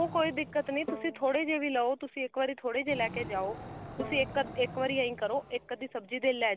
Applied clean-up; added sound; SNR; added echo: none; Bowed string instrument + Wild animals; 13 dB; none.